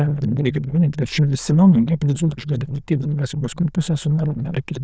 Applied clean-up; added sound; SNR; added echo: neural diffusion model UNIVERSE++.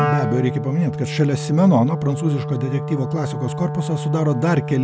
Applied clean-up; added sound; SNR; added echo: none; Wind instrument, woodwind instrument; 5 dB; none.